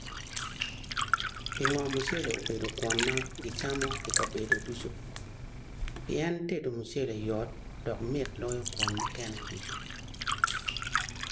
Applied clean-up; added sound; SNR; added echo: none; Liquid; -2 dB; none.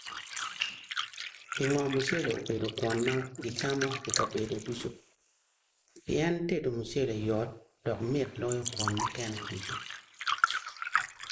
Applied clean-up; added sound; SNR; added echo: neural mask model Resemble Enhance denoiser.